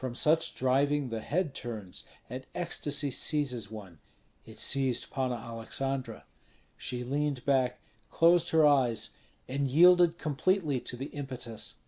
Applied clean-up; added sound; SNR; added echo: none; none; none; none.